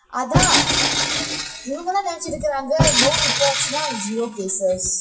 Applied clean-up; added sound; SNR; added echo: classical method WPE with log-MMSE.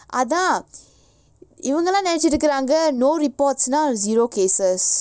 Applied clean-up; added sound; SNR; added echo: none; none; none; none.